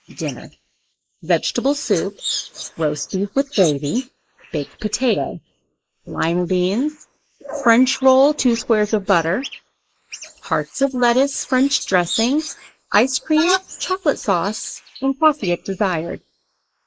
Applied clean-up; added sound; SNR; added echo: neural mask model Resemble Enhance denoiser.